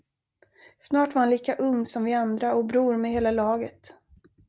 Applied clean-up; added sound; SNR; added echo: none; none; none; none.